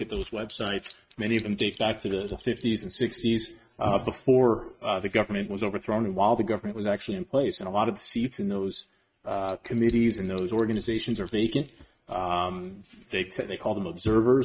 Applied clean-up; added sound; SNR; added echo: neural mask model RNNoise.